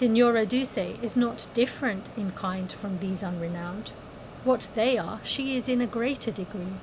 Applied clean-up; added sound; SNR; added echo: none; Mechanisms; 15 dB; none.